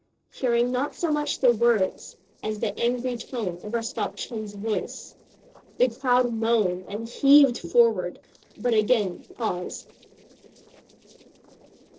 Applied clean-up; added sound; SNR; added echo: neural separator model SepFormer DNS4.